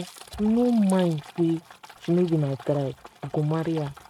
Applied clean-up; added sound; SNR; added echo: neural mask model RNNoise.